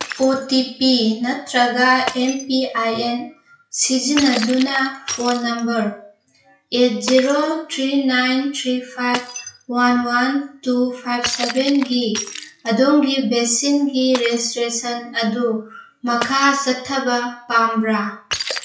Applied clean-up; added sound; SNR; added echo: classical method WPE with log-MMSE.